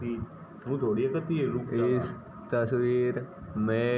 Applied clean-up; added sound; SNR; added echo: none; none; none; none.